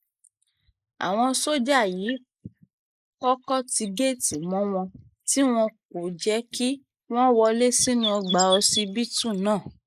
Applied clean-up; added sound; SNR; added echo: neural mask model Resemble Enhance denoiser.